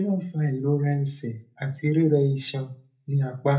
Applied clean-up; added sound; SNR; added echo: none; none; none; reverberation time 0.3 s.